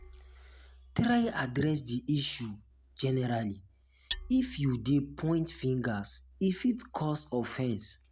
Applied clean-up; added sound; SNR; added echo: none; Hammer; 19 dB; none.